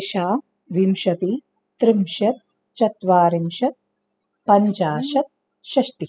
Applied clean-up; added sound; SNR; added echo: classical method spectral subtraction.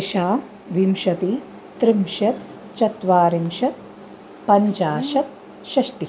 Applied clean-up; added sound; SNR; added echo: none; Bird; 17 dB; none.